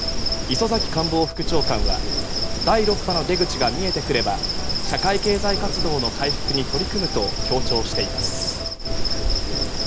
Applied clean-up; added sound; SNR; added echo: none; Insect; -1 dB; none.